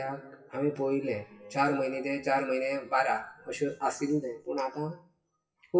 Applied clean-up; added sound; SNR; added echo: classical method WPE with log-MMSE.